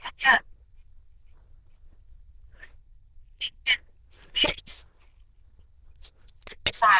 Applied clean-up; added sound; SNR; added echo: neural diffusion model UNIVERSE++.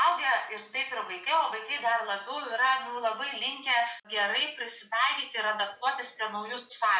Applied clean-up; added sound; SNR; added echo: none; none; none; none.